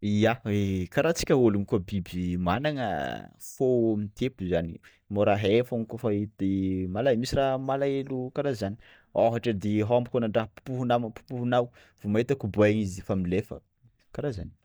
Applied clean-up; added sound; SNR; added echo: neural mask model DeepFilterNet 3.